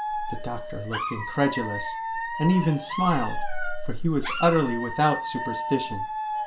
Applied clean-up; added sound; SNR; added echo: none; Alarm / Dog; 6 dB; reverberation time 0.2 s.